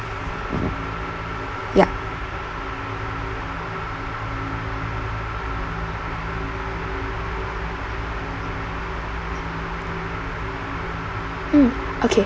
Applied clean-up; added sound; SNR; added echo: none; none; none; none.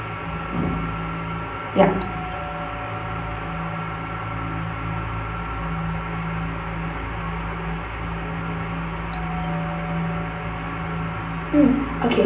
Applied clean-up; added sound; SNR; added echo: none; Doorbell; 17 dB; reverberation time 0.6 s.